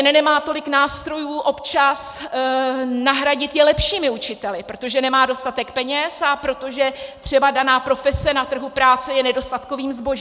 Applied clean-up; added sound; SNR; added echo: none; none; none; none.